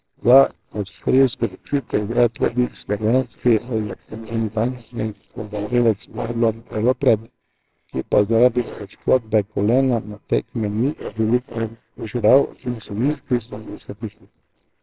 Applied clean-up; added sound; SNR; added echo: neural separator model SepFormer WHAMR!.